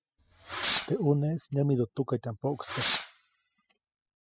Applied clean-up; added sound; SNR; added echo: classical method spectral subtraction.